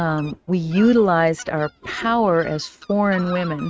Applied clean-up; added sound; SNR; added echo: neural mask model RNNoise.